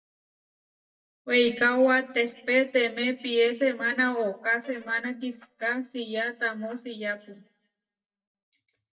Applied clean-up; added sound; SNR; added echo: neural mask model DeepFilterNet 3.